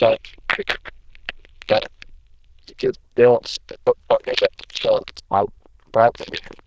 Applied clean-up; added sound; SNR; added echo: neural diffusion model UNIVERSE++.